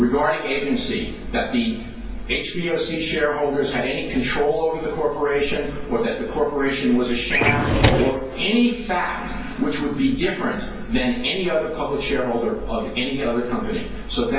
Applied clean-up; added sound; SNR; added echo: none; Drawer open or close; -2 dB; reverberation time 0.3 s.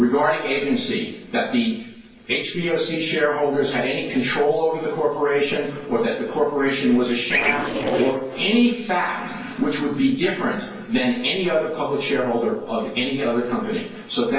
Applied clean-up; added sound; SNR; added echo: neural separator model SepFormer DNS4.